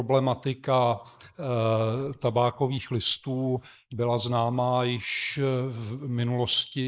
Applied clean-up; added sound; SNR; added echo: neural mask model Resemble Enhance denoiser.